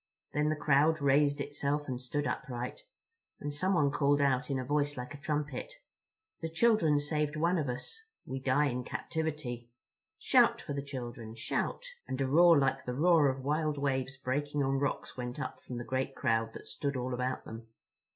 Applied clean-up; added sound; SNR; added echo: none; none; none; none.